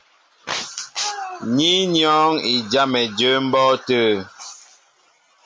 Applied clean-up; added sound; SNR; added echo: none; none; none; none.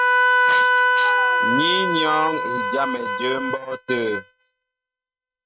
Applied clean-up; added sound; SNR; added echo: neural mask model RNNoise.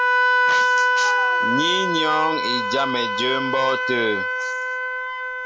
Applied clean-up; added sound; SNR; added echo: none; Wind instrument, woodwind instrument; -5 dB; none.